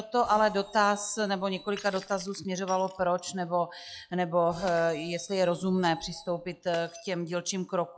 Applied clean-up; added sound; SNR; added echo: classical method log-MMSE.